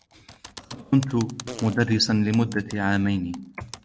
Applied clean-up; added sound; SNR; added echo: none; Typing + Fart; 18 dB; none.